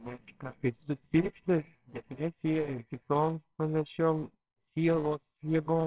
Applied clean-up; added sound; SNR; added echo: neural separator model SepFormer WHAMR!.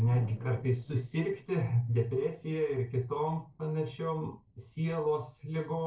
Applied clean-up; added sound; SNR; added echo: neural separator model SepFormer DNS4.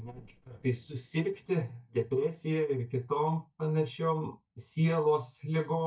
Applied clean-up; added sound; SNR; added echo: neural mask model DeepFilterNet 3.